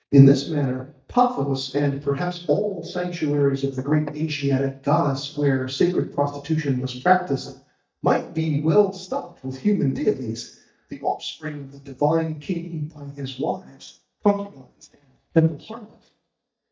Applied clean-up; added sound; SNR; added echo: neural mask model DeepFilterNet 3.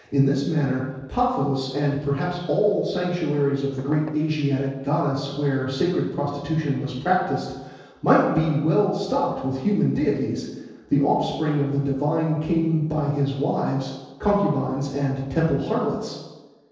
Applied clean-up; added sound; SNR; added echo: neural separator model SepFormer DNS4.